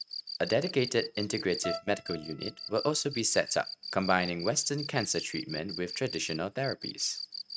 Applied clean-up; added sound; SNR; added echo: neural mask model RNNoise.